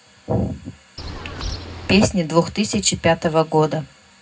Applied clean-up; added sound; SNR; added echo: none; Bird; 9 dB; reverberation time 0.4 s.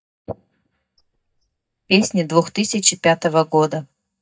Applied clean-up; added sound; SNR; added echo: neural mask model DeepFilterNet 3.